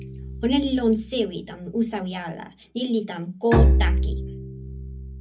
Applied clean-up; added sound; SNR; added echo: none; Bowed string instrument; -1 dB; reverberation time 0.4 s.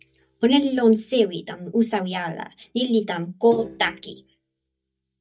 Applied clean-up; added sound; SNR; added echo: neural mask model DeepFilterNet 3.